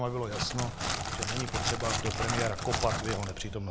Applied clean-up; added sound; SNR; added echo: none; Crackle; 0 dB; none.